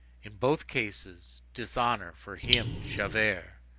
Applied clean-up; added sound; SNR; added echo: none; Raindrop; -2 dB; none.